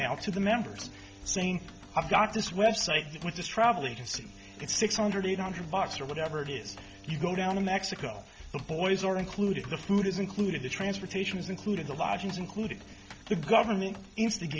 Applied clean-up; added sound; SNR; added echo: none; Bowed string instrument + Typing; 18 dB; none.